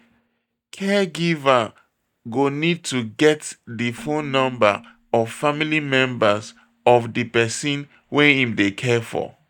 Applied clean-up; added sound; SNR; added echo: neural mask model DeepFilterNet 3.